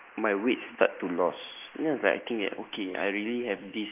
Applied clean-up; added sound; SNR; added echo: neural mask model Resemble Enhance denoiser.